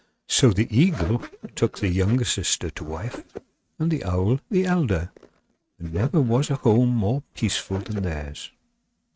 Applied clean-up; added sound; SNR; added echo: neural mask model RNNoise.